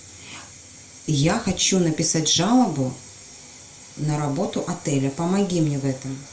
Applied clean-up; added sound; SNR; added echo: none; none; none; reverberation time 0.3 s.